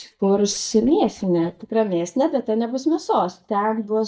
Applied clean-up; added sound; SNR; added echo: neural mask model DeepFilterNet 3.